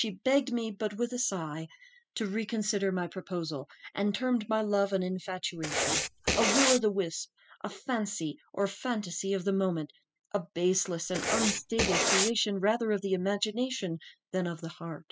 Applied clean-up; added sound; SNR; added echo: classical method spectral subtraction.